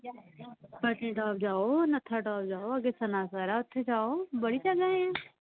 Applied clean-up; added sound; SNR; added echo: none; none; none; none.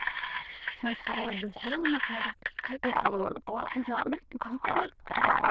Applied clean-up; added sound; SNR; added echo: neural diffusion model UNIVERSE++.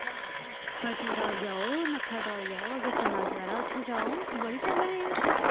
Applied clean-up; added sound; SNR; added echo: none; Engine; -4 dB; none.